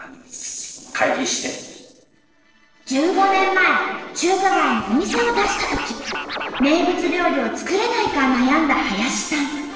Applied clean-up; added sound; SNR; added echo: neural separator model SepFormer DNS4.